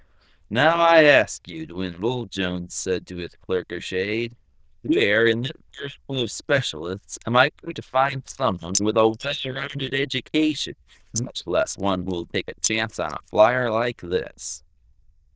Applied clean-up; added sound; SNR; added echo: neural diffusion model UNIVERSE++.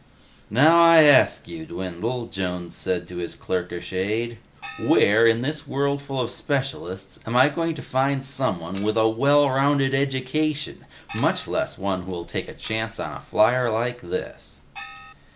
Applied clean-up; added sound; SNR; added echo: none; Gong + Glass; 13 dB; none.